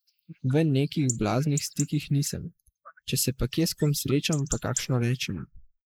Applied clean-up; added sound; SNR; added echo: neural mask model Resemble Enhance denoiser.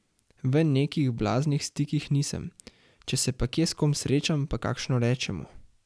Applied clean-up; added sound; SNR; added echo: none; none; none; none.